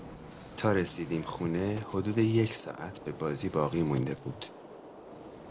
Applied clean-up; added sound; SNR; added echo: none; Gunshot, gunfire; 15 dB; none.